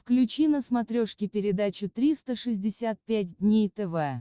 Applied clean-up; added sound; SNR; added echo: none; none; none; none.